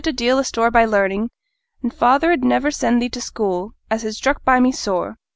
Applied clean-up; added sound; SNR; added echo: none; none; none; none.